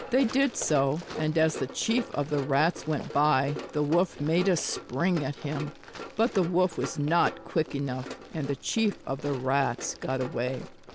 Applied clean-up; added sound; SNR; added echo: none; Run; 13 dB; none.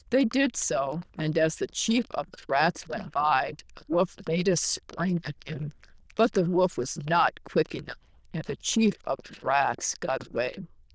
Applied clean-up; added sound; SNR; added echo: neural diffusion model UNIVERSE++.